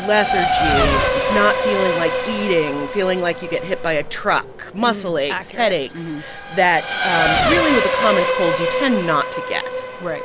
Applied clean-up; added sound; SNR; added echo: none; Race car, auto racing / Accelerating, revving, vroom; 1 dB; none.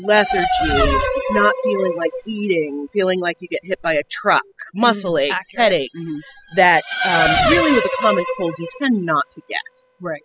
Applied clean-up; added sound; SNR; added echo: classical method spectral subtraction.